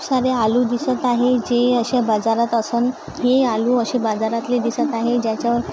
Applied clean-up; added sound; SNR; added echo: none; none; none; none.